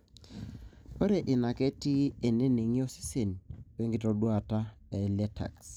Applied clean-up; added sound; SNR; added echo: none; none; none; none.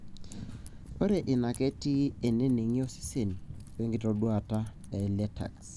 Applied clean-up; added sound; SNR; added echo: none; Typing; 14 dB; none.